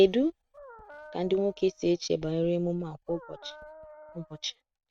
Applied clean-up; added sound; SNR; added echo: neural mask model RNNoise.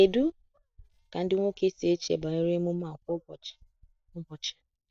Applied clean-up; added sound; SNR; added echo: neural mask model DeepFilterNet 3.